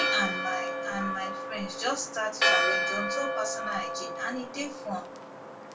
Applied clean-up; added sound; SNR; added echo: none; Church bell; -3 dB; reverberation time 0.2 s.